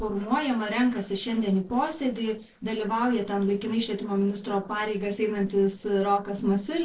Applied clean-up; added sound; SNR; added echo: neural separator model SepFormer DNS4.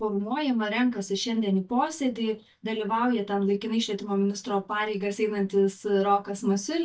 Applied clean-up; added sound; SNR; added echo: neural mask model DeepFilterNet 3.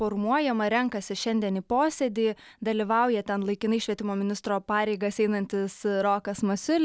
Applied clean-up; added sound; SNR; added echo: none; none; none; none.